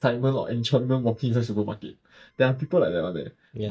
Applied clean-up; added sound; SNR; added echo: neural mask model DeepFilterNet 3.